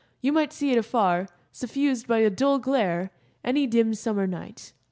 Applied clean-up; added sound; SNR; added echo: none; none; none; none.